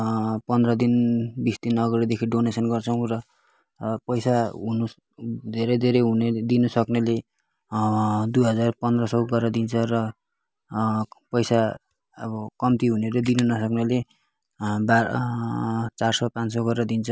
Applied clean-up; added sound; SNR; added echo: none; none; none; none.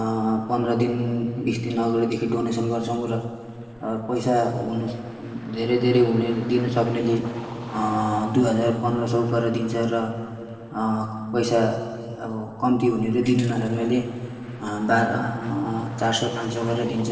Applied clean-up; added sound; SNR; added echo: neural separator model SepFormer DNS4.